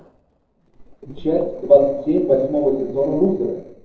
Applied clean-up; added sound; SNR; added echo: neural separator model SepFormer DNS4.